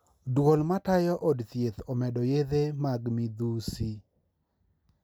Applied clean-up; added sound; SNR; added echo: none; none; none; none.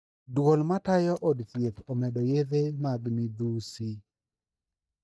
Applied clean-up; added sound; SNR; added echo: neural mask model DeepFilterNet 3.